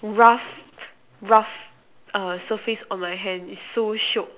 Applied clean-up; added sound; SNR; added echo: none; none; none; none.